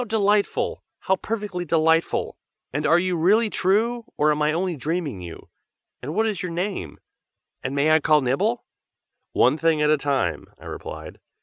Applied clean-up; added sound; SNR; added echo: none; none; none; none.